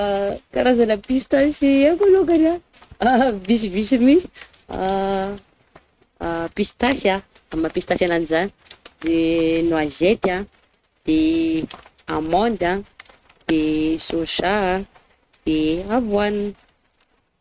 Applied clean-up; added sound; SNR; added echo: neural mask model RNNoise.